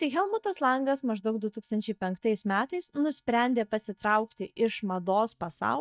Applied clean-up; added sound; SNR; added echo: neural mask model DeepFilterNet 3.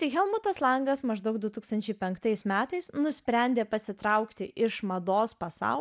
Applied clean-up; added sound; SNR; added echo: none; none; none; none.